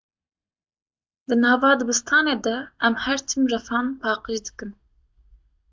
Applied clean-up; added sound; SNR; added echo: neural mask model DeepFilterNet 3.